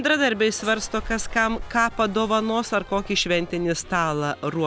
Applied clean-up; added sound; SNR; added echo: none; Bus / Engine; 14 dB; none.